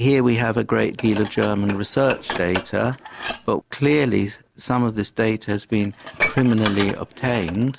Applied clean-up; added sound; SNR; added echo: none; Dishes, pots, and pans; 11 dB; none.